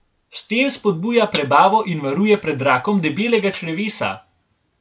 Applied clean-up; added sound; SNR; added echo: none; Glass; 19 dB; none.